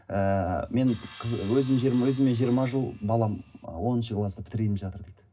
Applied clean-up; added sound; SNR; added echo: none; Sawing; 19 dB; reverberation time 0.4 s.